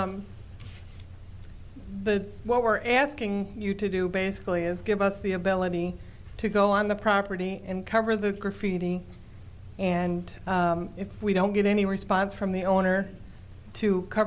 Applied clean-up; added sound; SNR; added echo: none; none; none; none.